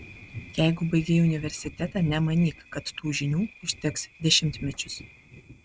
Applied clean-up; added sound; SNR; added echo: neural mask model RNNoise.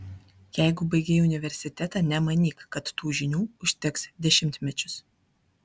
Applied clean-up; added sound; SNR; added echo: none; none; none; none.